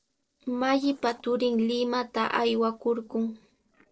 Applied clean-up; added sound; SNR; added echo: neural separator model SepFormer DNS4.